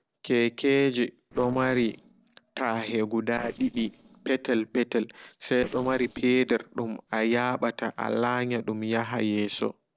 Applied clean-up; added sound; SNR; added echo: neural separator model SepFormer DNS4.